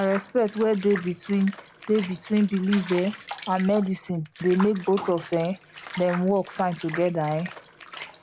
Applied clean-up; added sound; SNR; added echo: none; Bathtub (filling or washing) / Water; 15 dB; none.